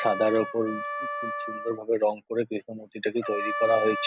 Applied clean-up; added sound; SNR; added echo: none; Trumpet; 6 dB; none.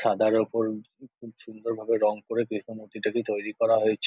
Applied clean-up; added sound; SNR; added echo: none; none; none; none.